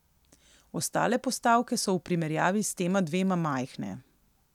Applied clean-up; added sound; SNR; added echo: none; none; none; none.